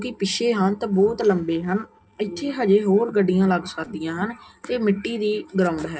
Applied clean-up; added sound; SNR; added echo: neural separator model SepFormer DNS4.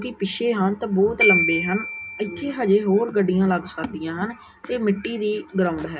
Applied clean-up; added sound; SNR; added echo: none; Glockenspiel; 5 dB; reverberation time 0.3 s.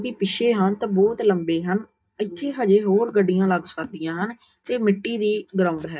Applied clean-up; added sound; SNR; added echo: neural mask model DeepFilterNet 3.